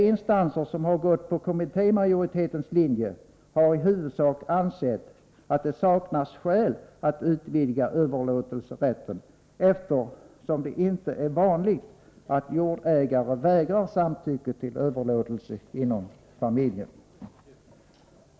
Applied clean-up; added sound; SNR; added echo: none; none; none; none.